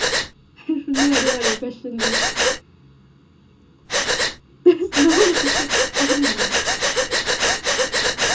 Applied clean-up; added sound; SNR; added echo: none; Breathing; -2 dB; reverberation time 0.2 s.